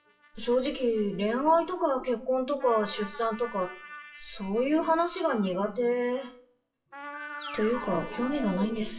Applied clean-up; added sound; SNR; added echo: classical method WPE with log-MMSE.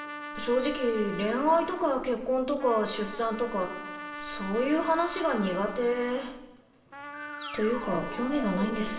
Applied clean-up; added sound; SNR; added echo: none; Trumpet; 11 dB; reverberation time 1.2 s.